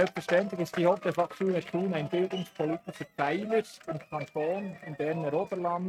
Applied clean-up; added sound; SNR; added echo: neural mask model RNNoise.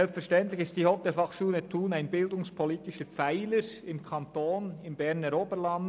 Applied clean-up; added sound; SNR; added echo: none; none; none; none.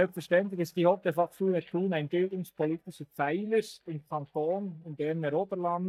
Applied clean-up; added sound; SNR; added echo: neural mask model DeepFilterNet 3.